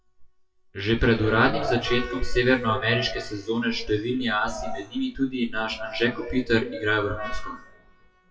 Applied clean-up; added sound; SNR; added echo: classical method WPE with log-MMSE.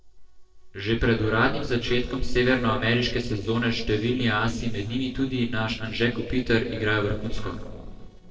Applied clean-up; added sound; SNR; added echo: neural separator model SepFormer DNS4.